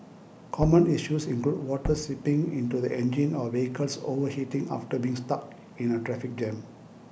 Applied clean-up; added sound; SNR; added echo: none; Tap / Bass drum; 11 dB; none.